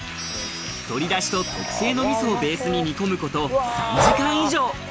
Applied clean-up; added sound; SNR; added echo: none; Breathing; 5 dB; none.